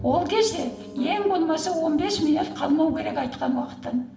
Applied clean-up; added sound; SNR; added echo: none; Piano; 16 dB; reverberation time 1.5 s.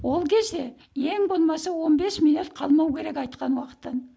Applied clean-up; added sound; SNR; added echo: none; none; none; none.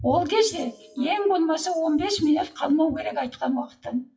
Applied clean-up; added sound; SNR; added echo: classical method WPE with log-MMSE.